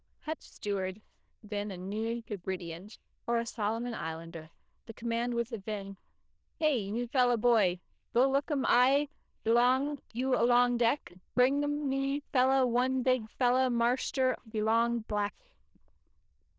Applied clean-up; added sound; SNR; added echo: neural diffusion model UNIVERSE++.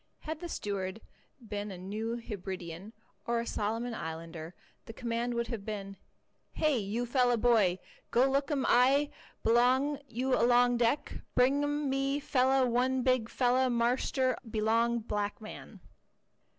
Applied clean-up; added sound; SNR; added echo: none; none; none; none.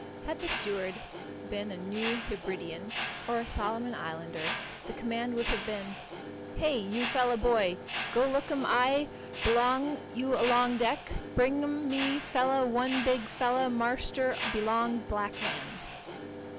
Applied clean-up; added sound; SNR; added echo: none; Mechanisms; 7 dB; none.